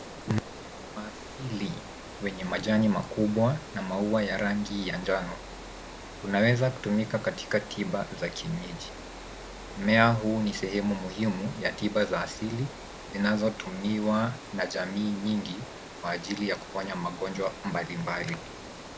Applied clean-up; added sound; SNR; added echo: none; Water; 13 dB; none.